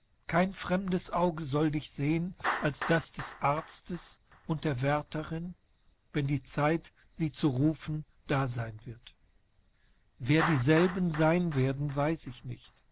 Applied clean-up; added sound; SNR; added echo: none; Clapping; 13 dB; none.